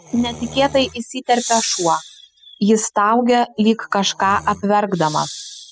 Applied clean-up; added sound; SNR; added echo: classical method spectral subtraction.